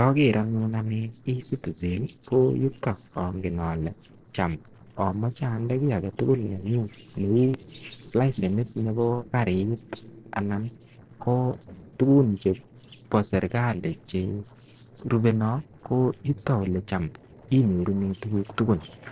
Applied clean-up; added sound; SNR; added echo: neural separator model SepFormer DNS4.